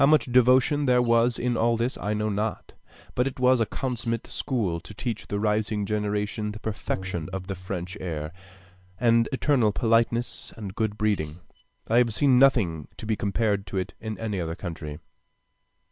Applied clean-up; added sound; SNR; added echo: none; Tabla + Rattle / Keys jangling; 16 dB; none.